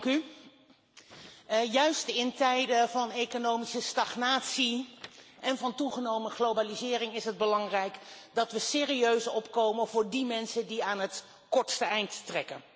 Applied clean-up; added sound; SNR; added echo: none; none; none; none.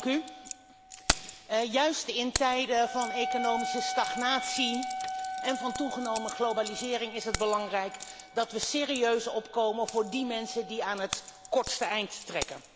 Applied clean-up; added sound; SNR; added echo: none; Wind instrument, woodwind instrument + Keys jangling; 6 dB; none.